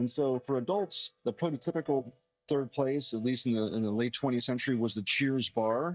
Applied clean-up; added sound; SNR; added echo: neural mask model DeepFilterNet 3.